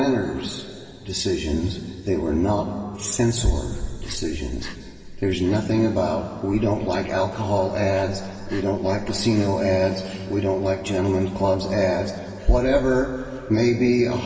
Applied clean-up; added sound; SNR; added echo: none; Breathing; 15 dB; reverberation time 2.5 s.